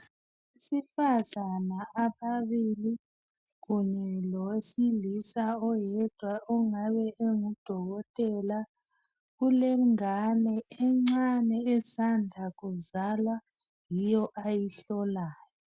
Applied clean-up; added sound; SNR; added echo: none; none; none; none.